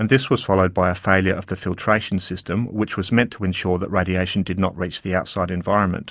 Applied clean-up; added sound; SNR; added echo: none; none; none; none.